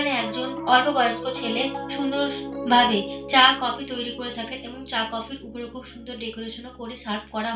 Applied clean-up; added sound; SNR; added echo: none; Piano; 10 dB; reverberation time 0.3 s.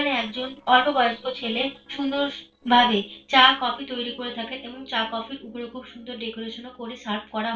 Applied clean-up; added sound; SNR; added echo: neural separator model SepFormer DNS4.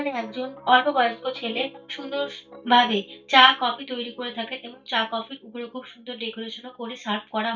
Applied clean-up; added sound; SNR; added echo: neural mask model DeepFilterNet 3.